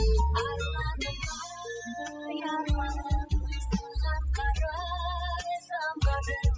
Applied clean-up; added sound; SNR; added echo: classical method spectral subtraction.